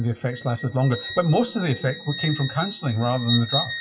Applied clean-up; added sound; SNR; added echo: classical method WPE with log-MMSE.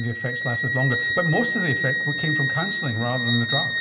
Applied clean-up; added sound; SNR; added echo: none; Wind instrument, woodwind instrument; 0 dB; reverberation time 1.8 s.